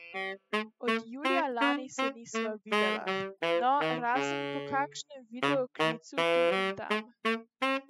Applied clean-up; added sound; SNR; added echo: classical method spectral subtraction.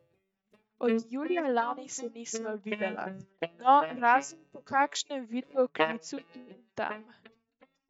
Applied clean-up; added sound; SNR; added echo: neural mask model DeepFilterNet 3.